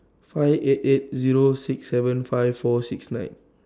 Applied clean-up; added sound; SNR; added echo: none; none; none; none.